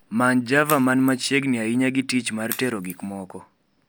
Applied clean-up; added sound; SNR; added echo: none; Crack; 15 dB; none.